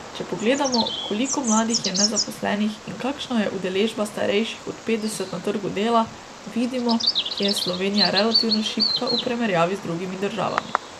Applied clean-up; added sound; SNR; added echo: none; Bird vocalization, bird call, bird song; 4 dB; none.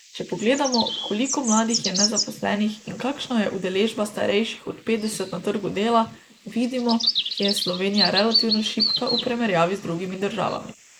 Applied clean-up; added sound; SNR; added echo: neural mask model Resemble Enhance denoiser.